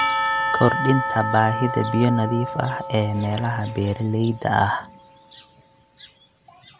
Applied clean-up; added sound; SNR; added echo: none; Church bell / Percussion; 5 dB; none.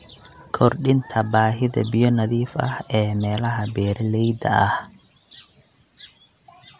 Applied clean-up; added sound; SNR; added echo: none; none; none; none.